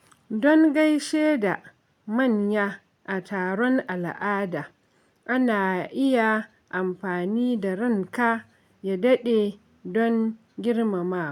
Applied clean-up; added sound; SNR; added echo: none; none; none; none.